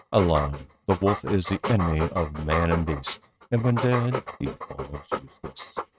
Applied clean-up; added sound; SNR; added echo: neural mask model RNNoise.